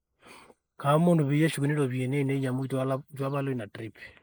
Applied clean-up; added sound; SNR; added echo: neural mask model Resemble Enhance denoiser.